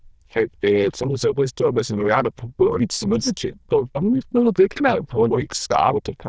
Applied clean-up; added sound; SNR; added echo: neural diffusion model UNIVERSE++.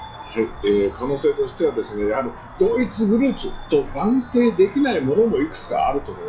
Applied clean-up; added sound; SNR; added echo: classical method log-MMSE.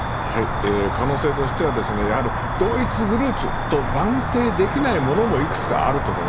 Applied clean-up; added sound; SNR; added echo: none; Cricket; 1 dB; none.